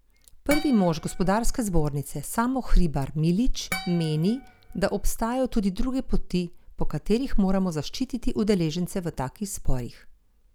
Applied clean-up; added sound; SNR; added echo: none; Harp; 14 dB; none.